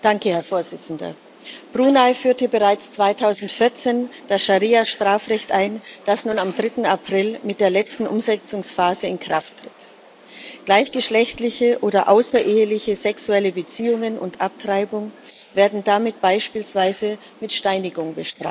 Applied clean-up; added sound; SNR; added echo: neural mask model Resemble Enhance denoiser.